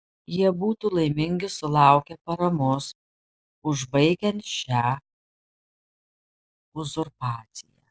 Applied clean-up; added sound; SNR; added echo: neural mask model Resemble Enhance denoiser.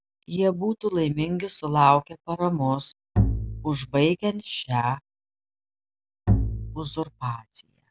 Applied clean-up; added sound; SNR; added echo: none; Bowed string instrument; 0 dB; none.